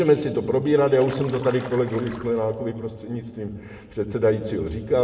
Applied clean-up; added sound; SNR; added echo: none; Stream; 16 dB; reverberation time 1.4 s.